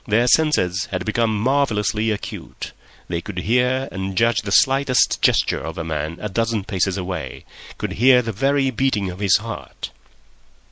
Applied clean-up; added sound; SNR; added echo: none; none; none; none.